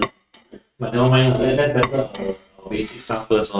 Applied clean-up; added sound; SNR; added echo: neural mask model RNNoise.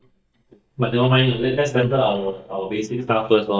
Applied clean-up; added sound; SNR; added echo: neural mask model DeepFilterNet 3.